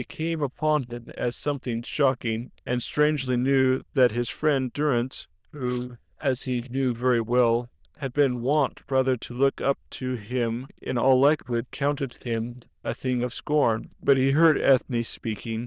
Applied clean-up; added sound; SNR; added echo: neural diffusion model UNIVERSE++.